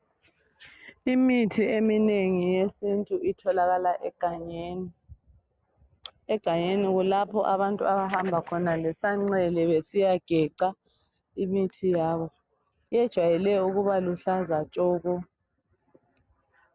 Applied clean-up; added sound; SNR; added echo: none; none; none; none.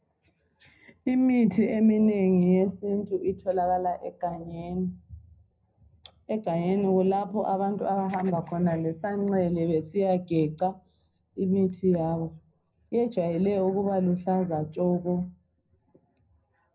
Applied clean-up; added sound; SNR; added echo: none; none; none; reverberation time 0.4 s.